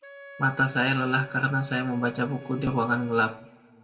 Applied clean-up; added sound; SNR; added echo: none; Wind instrument, woodwind instrument; 19 dB; reverberation time 0.5 s.